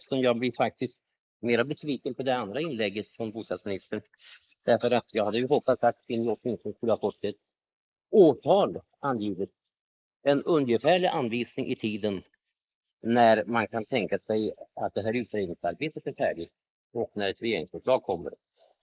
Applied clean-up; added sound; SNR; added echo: neural mask model Resemble Enhance denoiser.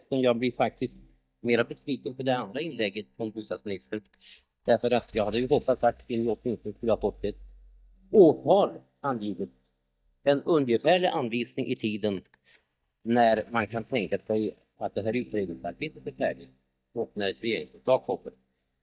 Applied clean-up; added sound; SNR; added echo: neural mask model DeepFilterNet 3.